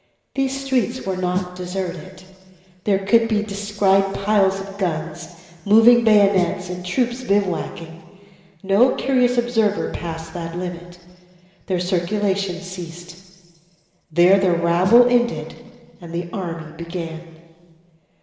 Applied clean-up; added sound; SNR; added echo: none; Snare drum; 14 dB; reverberation time 2.1 s.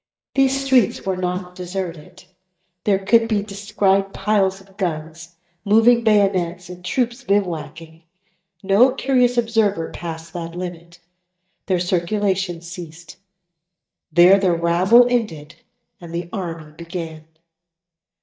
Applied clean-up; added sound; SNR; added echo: neural mask model DeepFilterNet 3.